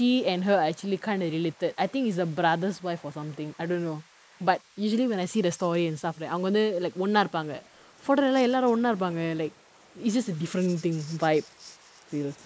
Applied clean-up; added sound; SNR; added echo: neural mask model Resemble Enhance denoiser.